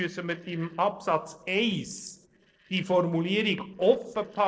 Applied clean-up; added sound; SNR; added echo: neural separator model SepFormer DNS4.